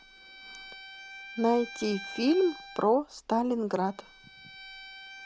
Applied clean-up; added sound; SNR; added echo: none; Bowed string instrument; 16 dB; none.